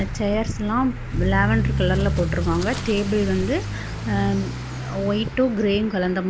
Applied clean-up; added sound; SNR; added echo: none; Accelerating, revving, vroom / Motor vehicle (road); 4 dB; none.